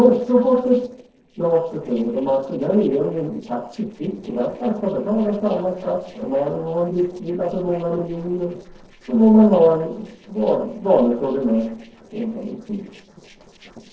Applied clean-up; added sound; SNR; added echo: neural separator model SepFormer DNS4.